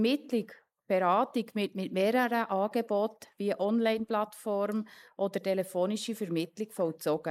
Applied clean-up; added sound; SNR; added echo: neural mask model Resemble Enhance denoiser.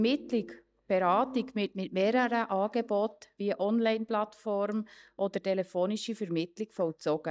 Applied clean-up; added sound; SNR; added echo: neural mask model DeepFilterNet 3.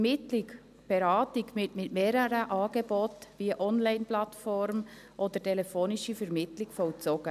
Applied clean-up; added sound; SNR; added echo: none; none; none; none.